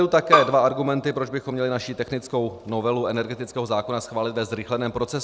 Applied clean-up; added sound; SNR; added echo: none; Bowed string instrument; -2 dB; none.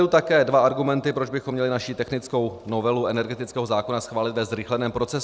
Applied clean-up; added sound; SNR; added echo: none; none; none; none.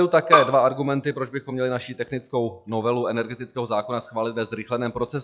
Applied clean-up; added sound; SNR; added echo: classical method log-MMSE.